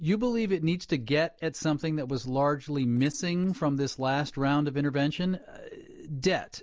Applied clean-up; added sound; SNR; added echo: neural separator model SepFormer DNS4.